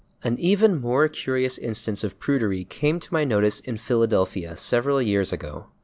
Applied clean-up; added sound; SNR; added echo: none; none; none; none.